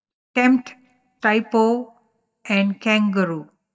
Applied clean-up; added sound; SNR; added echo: neural mask model DeepFilterNet 3.